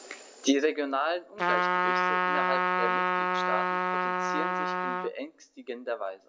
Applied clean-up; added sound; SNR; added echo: none; Trumpet; -4 dB; none.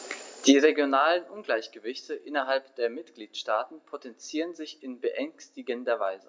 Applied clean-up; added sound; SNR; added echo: none; none; none; none.